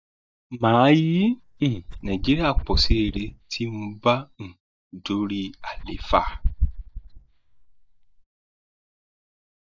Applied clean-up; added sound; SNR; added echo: neural mask model DeepFilterNet 3.